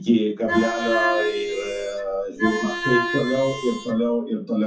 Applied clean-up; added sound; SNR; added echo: classical method WPE with log-MMSE.